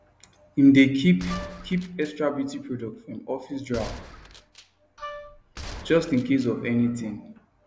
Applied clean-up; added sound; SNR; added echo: none; Wind instrument, woodwind instrument + Gunshot, gunfire; 15 dB; none.